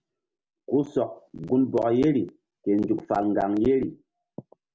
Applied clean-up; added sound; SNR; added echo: none; none; none; none.